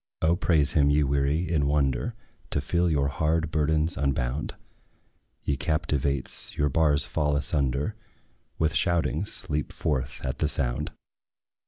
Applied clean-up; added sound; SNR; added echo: none; none; none; none.